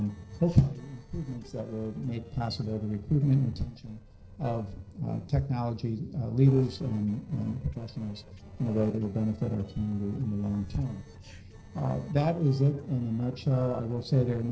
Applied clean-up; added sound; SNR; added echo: neural separator model SepFormer DNS4.